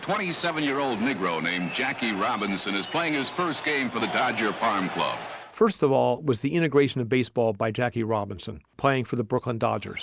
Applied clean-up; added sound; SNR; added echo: none; none; none; none.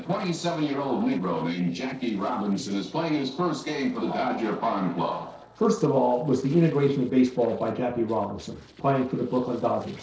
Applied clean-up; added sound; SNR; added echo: neural separator model SepFormer DNS4.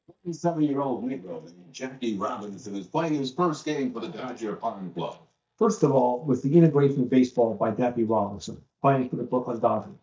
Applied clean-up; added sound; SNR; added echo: neural mask model DeepFilterNet 3.